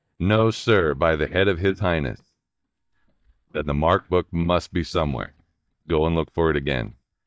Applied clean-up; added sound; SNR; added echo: neural mask model DeepFilterNet 3.